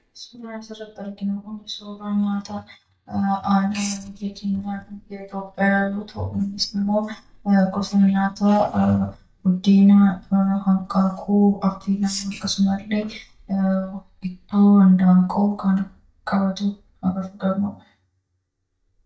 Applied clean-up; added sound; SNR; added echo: neural mask model DeepFilterNet 3.